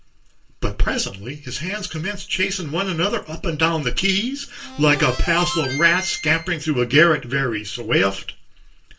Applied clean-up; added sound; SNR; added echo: none; Harmonica; 10 dB; reverberation time 0.2 s.